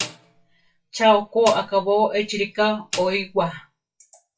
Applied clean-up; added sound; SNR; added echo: classical method WPE with log-MMSE.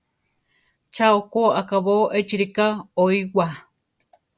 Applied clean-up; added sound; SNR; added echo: none; none; none; none.